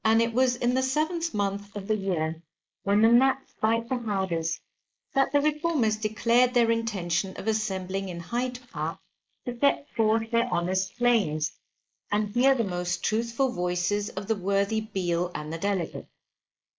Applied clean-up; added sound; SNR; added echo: neural mask model Resemble Enhance denoiser.